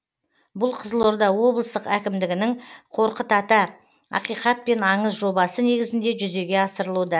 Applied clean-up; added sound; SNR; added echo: none; none; none; none.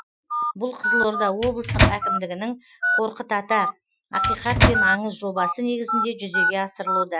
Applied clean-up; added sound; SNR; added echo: classical method Wiener filter.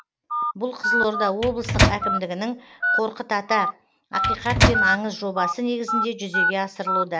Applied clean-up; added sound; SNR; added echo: none; Telephone + Microwave oven; -3 dB; none.